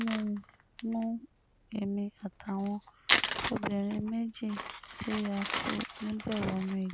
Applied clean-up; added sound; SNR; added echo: none; Crumpling, crinkling; 2 dB; none.